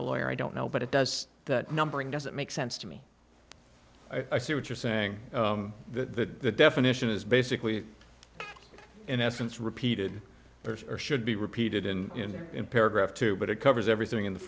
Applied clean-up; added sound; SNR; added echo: none; none; none; none.